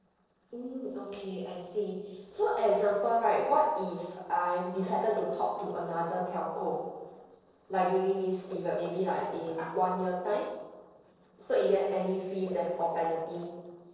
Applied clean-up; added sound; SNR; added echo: neural separator model SepFormer DNS4.